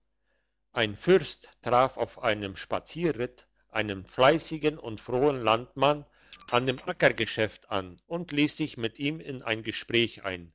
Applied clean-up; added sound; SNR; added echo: neural mask model DeepFilterNet 3.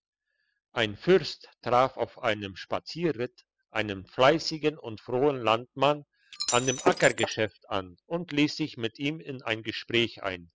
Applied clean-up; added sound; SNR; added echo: classical method spectral subtraction.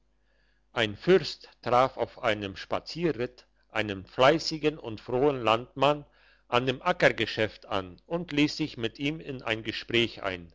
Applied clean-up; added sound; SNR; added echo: none; none; none; none.